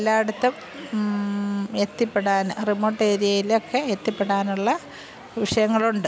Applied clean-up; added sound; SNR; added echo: none; none; none; none.